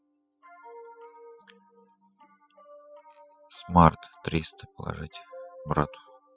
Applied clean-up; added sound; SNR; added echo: classical method spectral subtraction.